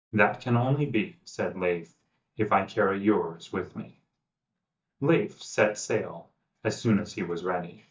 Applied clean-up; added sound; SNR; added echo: neural mask model DeepFilterNet 3.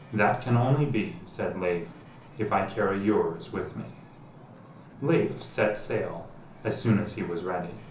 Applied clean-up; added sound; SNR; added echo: none; Wind / Ocean; 20 dB; reverberation time 0.6 s.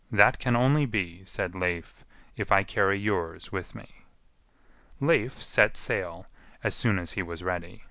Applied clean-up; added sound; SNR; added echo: none; none; none; none.